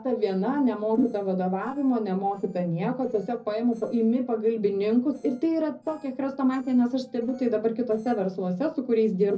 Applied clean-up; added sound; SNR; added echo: neural separator model SepFormer DNS4.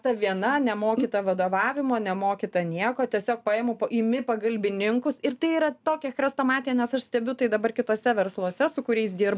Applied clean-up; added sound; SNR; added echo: none; none; none; none.